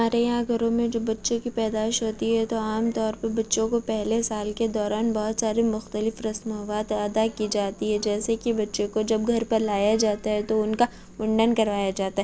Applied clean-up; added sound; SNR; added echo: none; none; none; none.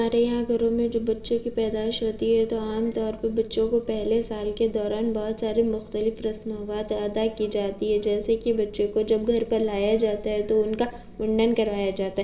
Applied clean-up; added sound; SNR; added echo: none; none; none; reverberation time 0.9 s.